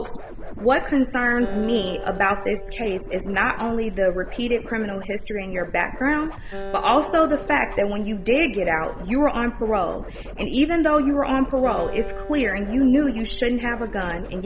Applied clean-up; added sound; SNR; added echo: none; Acoustic guitar + Scratching (performance technique); 13 dB; none.